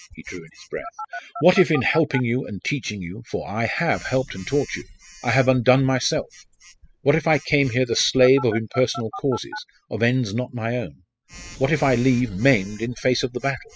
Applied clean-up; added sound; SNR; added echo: classical method spectral subtraction.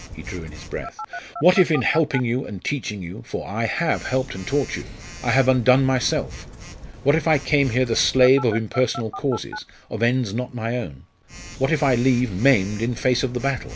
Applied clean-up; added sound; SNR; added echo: none; Telephone; 15 dB; none.